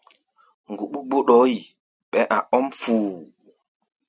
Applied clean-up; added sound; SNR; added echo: none; none; none; none.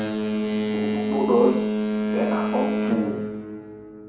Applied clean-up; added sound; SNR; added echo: none; Boat, Water vehicle; -2 dB; reverberation time 0.6 s.